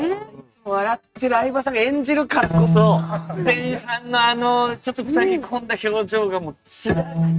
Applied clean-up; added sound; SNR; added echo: neural mask model RNNoise.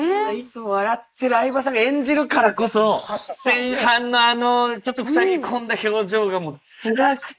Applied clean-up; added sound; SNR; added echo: neural mask model Resemble Enhance denoiser.